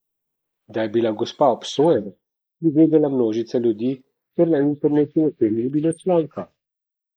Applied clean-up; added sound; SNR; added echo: neural mask model Resemble Enhance denoiser.